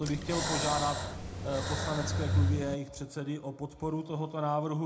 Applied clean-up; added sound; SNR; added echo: none; Breathing; -2 dB; reverberation time 0.2 s.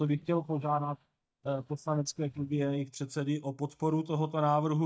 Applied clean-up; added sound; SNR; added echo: neural mask model DeepFilterNet 3.